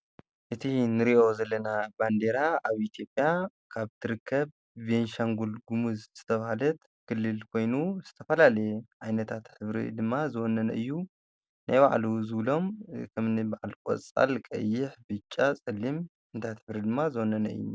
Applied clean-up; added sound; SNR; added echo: none; none; none; none.